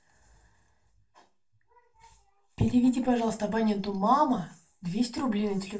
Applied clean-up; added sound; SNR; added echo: none; none; none; reverberation time 0.2 s.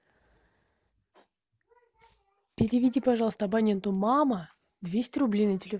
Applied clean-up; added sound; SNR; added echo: none; none; none; none.